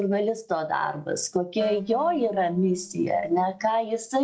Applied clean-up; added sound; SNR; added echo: neural separator model SepFormer DNS4.